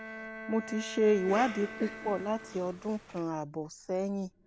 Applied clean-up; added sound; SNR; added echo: none; Bowed string instrument + Cough; 12 dB; none.